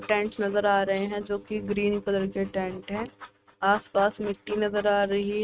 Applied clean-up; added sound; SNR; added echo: neural mask model RNNoise.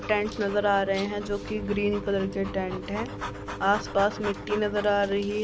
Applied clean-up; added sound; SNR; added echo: none; Dog; 13 dB; none.